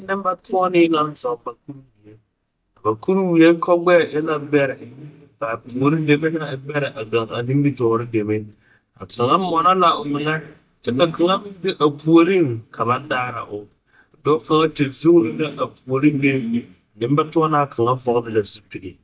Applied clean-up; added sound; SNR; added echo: neural mask model DeepFilterNet 3.